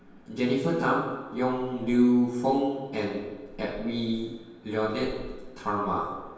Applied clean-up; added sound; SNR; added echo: none; Meow / Purr; 20 dB; reverberation time 1.2 s.